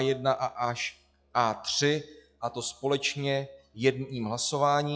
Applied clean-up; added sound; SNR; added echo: classical method log-MMSE.